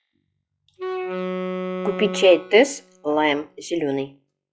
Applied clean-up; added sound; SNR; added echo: classical method log-MMSE.